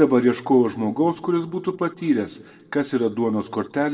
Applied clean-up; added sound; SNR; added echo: none; none; none; reverberation time 1.2 s.